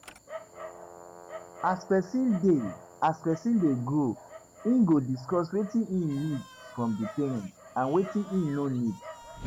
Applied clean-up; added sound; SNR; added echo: none; Dog; 17 dB; none.